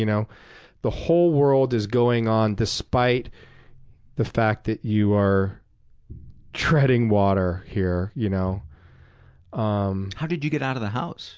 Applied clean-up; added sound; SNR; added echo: none; none; none; none.